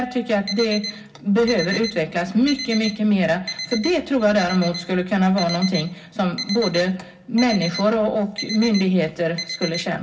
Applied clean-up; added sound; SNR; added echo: none; Alarm; 12 dB; reverberation time 0.4 s.